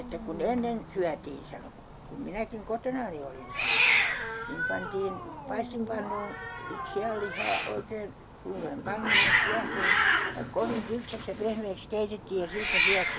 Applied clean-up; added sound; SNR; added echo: none; Hiss; -3 dB; none.